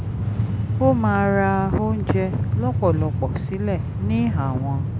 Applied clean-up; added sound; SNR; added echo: none; Train; 0 dB; none.